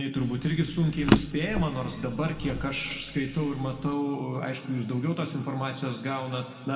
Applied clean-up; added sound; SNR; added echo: none; Drawer open or close; 3 dB; reverberation time 2.1 s.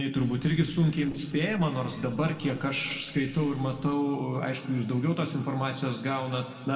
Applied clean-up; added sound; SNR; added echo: neural separator model SepFormer DNS4.